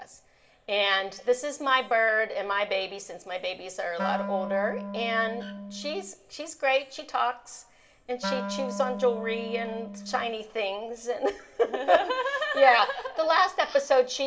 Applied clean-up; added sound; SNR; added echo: none; Wind instrument, woodwind instrument; 9 dB; reverberation time 0.8 s.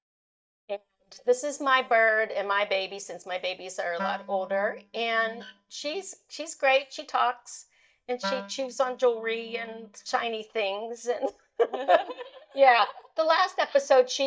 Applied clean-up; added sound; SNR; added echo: neural mask model DeepFilterNet 3.